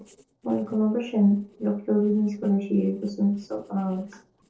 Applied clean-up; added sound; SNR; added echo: neural separator model SepFormer DNS4.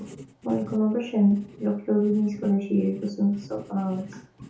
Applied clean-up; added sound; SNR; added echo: none; Writing; 20 dB; reverberation time 0.6 s.